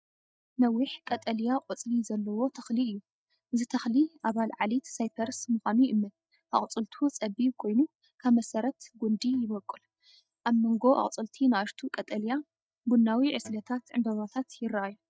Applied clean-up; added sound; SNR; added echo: neural mask model DeepFilterNet 3.